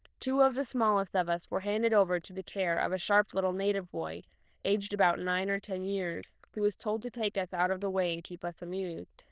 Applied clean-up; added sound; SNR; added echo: neural diffusion model UNIVERSE++.